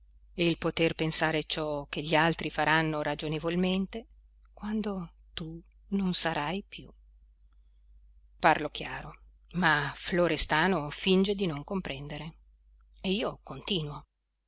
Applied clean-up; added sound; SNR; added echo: none; none; none; none.